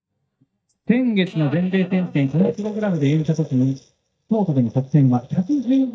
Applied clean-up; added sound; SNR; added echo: neural mask model DeepFilterNet 3.